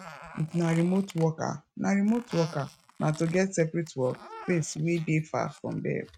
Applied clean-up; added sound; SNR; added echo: neural mask model RNNoise.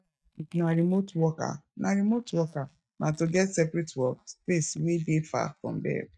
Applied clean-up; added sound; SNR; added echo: neural mask model DeepFilterNet 3.